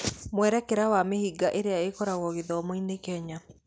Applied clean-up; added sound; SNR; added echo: none; none; none; none.